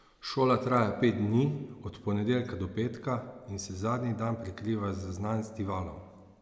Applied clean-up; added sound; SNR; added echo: none; none; none; none.